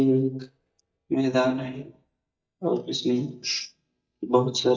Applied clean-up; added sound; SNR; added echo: neural mask model DeepFilterNet 3.